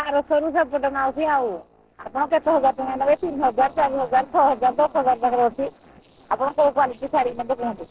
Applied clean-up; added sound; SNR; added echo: neural separator model SepFormer DNS4.